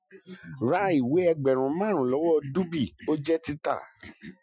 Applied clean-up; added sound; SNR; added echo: classical method Wiener filter.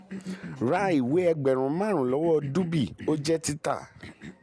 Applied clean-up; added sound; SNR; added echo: none; Cough; 16 dB; none.